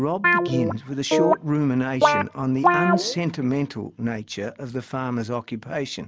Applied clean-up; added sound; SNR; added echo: none; Guitar; -2 dB; none.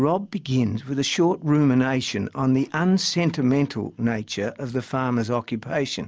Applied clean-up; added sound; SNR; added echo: none; none; none; none.